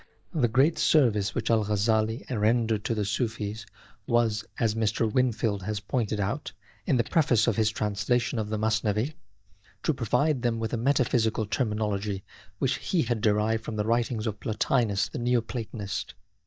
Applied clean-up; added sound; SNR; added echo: neural mask model DeepFilterNet 3.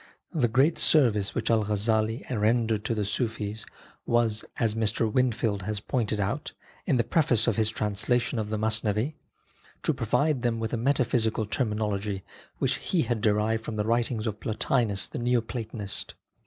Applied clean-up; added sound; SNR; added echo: none; none; none; none.